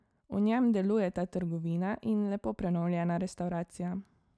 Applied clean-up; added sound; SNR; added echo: none; none; none; none.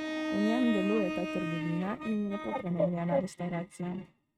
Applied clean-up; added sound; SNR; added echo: neural mask model RNNoise.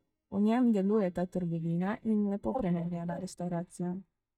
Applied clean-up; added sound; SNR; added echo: neural mask model DeepFilterNet 3.